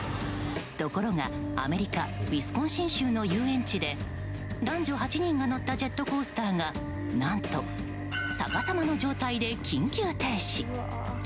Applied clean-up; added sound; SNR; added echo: none; none; none; none.